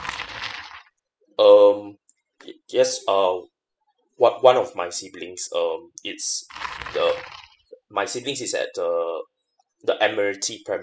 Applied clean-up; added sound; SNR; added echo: classical method spectral subtraction.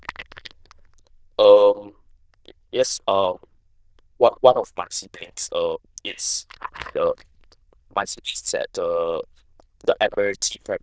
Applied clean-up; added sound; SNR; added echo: neural diffusion model UNIVERSE++.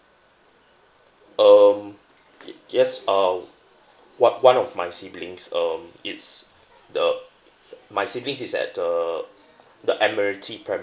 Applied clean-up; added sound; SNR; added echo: none; none; none; none.